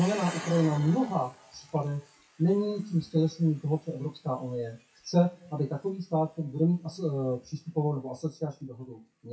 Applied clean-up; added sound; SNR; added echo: classical method WPE with log-MMSE.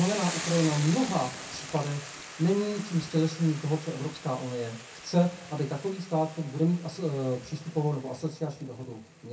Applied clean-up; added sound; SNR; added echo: none; Boiling / Hiss; 12 dB; reverberation time 0.3 s.